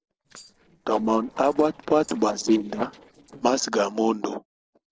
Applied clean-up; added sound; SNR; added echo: neural separator model SepFormer DNS4.